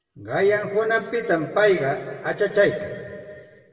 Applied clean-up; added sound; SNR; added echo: none; none; none; reverberation time 2.0 s.